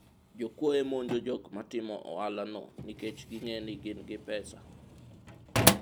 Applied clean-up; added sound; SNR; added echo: none; Drawer open or close; -1 dB; none.